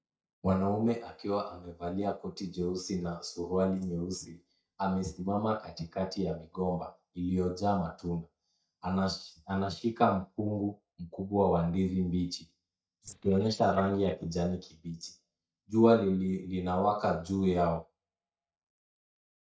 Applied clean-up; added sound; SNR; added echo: neural mask model DeepFilterNet 3.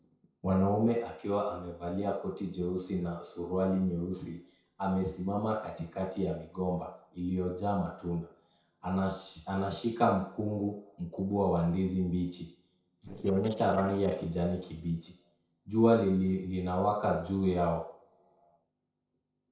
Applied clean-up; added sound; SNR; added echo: neural separator model SepFormer DNS4.